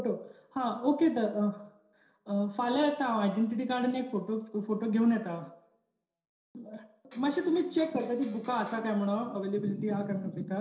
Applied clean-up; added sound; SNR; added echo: neural separator model SepFormer DNS4.